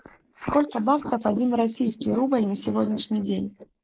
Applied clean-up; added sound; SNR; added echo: neural mask model Resemble Enhance denoiser.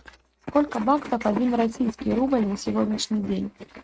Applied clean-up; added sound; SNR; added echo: neural mask model RNNoise.